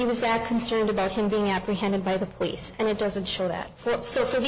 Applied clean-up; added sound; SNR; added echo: none; none; none; none.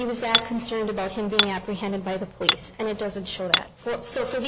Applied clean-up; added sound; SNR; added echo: none; Hammer; 1 dB; none.